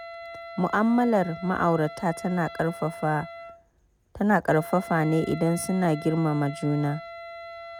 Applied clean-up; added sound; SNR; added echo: none; Wind instrument, woodwind instrument; 15 dB; none.